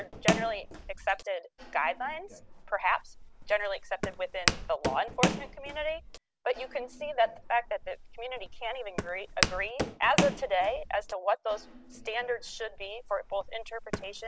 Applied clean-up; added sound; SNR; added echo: none; Walk, footsteps; 4 dB; none.